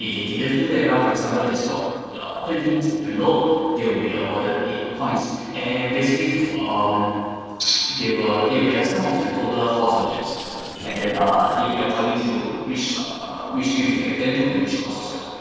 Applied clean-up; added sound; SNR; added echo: neural separator model SepFormer DNS4.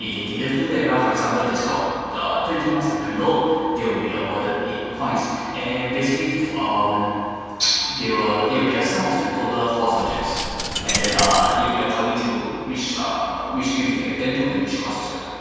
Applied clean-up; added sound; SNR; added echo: none; Coin (dropping); 4 dB; reverberation time 2.1 s.